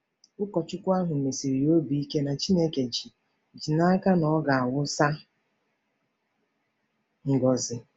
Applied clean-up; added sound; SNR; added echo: none; none; none; none.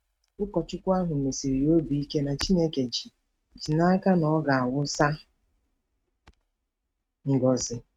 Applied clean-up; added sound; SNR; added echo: neural mask model RNNoise.